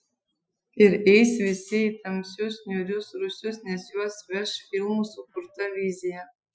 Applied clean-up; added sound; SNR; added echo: classical method Wiener filter.